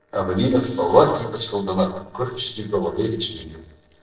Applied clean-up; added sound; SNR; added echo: neural separator model SepFormer DNS4.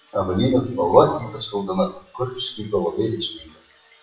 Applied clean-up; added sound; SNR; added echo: classical method WPE with log-MMSE.